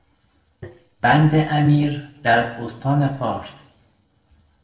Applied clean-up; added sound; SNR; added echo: neural separator model SepFormer DNS4.